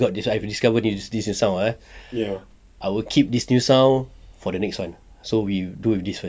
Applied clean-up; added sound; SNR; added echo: none; none; none; none.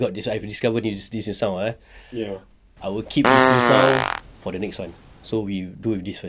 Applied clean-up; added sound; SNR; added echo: none; Fart; -4 dB; none.